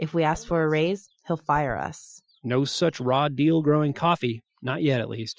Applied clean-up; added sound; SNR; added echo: classical method Wiener filter.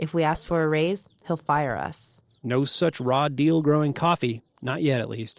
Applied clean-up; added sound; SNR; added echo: neural separator model SepFormer DNS4.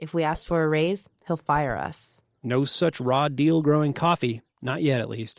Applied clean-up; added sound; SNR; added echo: neural mask model DeepFilterNet 3.